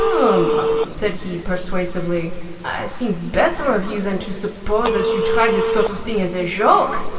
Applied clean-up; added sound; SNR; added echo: none; Telephone; 4 dB; reverberation time 2.4 s.